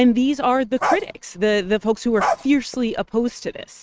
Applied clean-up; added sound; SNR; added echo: neural mask model RNNoise.